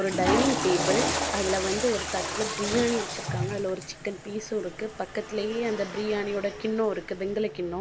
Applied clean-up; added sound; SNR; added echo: none; Toilet flush / Water; 3 dB; none.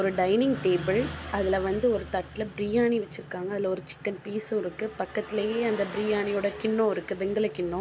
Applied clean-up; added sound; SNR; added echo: none; none; none; none.